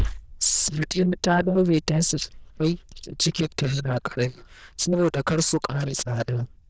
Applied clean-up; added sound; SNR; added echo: neural diffusion model UNIVERSE++.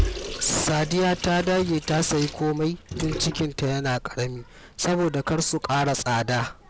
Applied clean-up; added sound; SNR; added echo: none; Sink (filling or washing) / Water tap, faucet; 10 dB; none.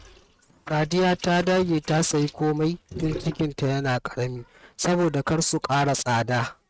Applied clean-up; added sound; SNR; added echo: neural mask model RNNoise.